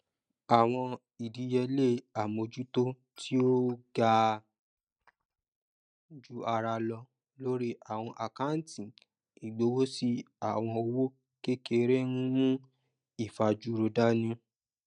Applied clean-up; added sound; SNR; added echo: neural mask model DeepFilterNet 3.